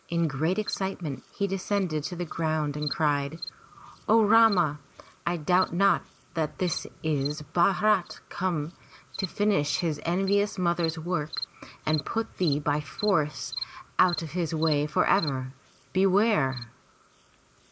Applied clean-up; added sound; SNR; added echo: neural mask model Resemble Enhance denoiser.